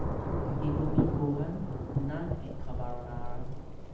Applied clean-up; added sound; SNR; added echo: none; Thunder / Rain; -5 dB; reverberation time 0.8 s.